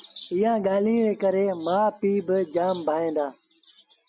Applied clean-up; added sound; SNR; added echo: none; none; none; none.